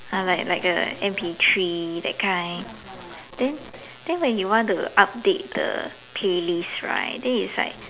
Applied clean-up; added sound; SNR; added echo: none; none; none; none.